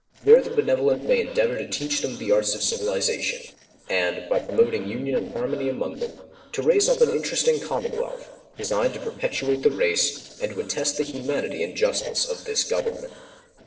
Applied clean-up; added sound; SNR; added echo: neural separator model SepFormer DNS4.